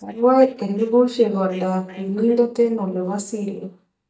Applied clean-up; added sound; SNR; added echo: neural mask model DeepFilterNet 3.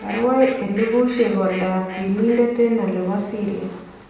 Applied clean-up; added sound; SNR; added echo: none; Fowl; 18 dB; reverberation time 0.9 s.